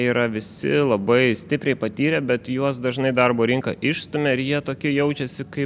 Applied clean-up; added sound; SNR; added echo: none; none; none; none.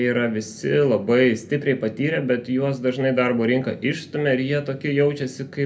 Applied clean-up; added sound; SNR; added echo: none; none; none; reverberation time 0.3 s.